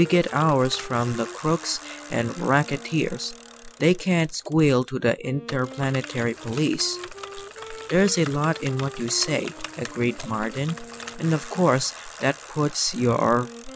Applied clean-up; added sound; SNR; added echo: none; Bicycle + Wind instrument, woodwind instrument; 15 dB; none.